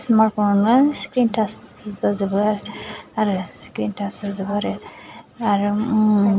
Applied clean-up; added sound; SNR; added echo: none; none; none; none.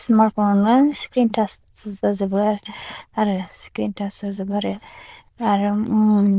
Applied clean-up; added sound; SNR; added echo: neural diffusion model UNIVERSE++.